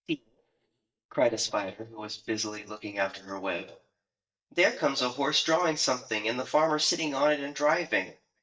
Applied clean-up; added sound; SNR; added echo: neural mask model DeepFilterNet 3.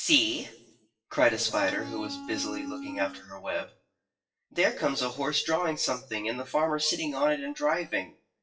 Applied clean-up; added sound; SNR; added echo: classical method WPE with log-MMSE.